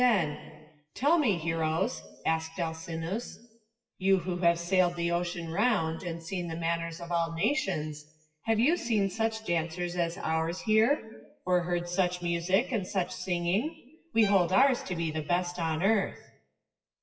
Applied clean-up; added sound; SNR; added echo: classical method WPE with log-MMSE.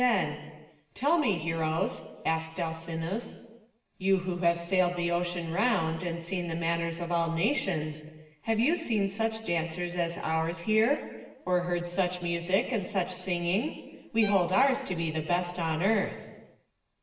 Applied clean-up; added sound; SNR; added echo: none; Bowed string instrument; 16 dB; reverberation time 1.1 s.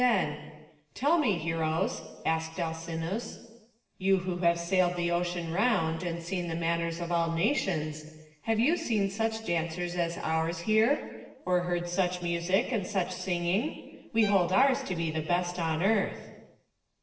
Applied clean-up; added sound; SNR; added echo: neural separator model SepFormer DNS4.